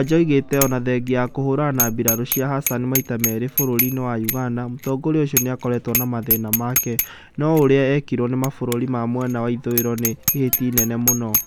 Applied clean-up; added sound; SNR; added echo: none; Bicycle bell; 5 dB; none.